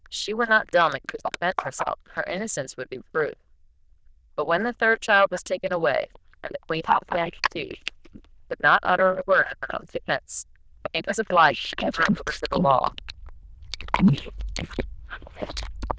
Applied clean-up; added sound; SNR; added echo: neural diffusion model UNIVERSE++.